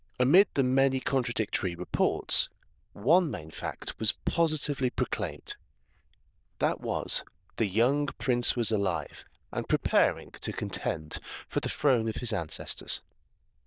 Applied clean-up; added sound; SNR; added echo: neural diffusion model UNIVERSE++.